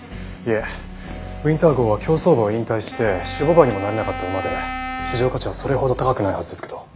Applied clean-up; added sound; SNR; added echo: none; Wind instrument, woodwind instrument; 10 dB; none.